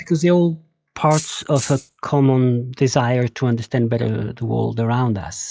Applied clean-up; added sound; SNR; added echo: classical method log-MMSE.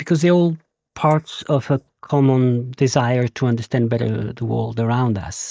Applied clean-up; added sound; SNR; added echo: neural mask model DeepFilterNet 3.